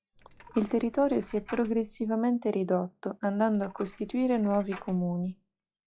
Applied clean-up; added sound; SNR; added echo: classical method log-MMSE.